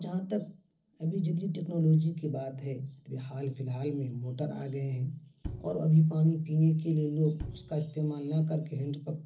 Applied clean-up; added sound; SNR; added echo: neural separator model SepFormer DNS4.